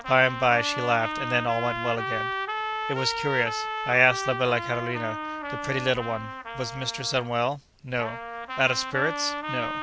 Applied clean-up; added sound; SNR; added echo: none; Trumpet; 5 dB; none.